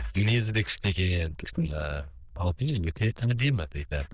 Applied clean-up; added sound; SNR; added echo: neural diffusion model UNIVERSE++.